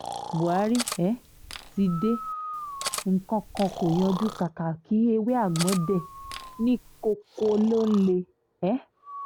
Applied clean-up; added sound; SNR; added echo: none; Cutlery, silverware + Breathing; 11 dB; none.